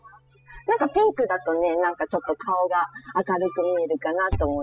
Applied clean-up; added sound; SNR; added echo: classical method spectral subtraction.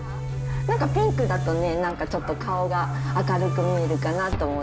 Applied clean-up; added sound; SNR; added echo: none; Boom; 1 dB; none.